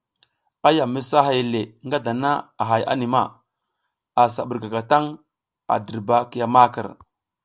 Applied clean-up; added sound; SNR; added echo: none; none; none; none.